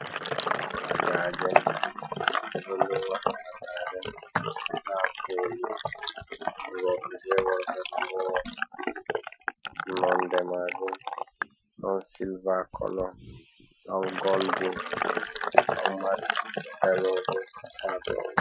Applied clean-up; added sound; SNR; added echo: classical method Wiener filter.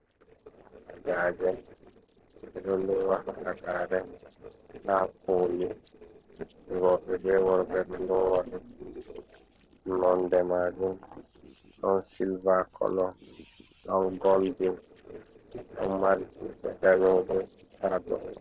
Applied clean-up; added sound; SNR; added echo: neural separator model SepFormer DNS4.